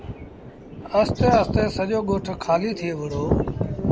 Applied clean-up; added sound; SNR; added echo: none; Subway, metro, underground; 17 dB; none.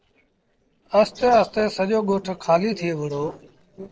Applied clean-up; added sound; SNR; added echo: neural separator model SepFormer DNS4.